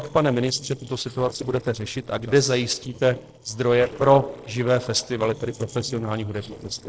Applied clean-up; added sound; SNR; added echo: neural separator model SepFormer DNS4.